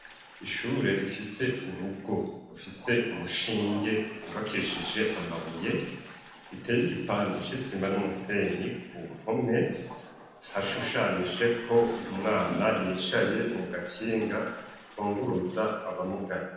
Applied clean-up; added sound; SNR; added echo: none; Toilet flush; 17 dB; reverberation time 1.0 s.